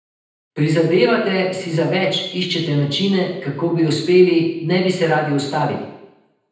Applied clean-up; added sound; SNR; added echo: none; none; none; reverberation time 0.9 s.